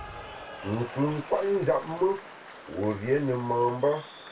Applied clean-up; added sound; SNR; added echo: none; Applause / Cheering; 15 dB; reverberation time 0.2 s.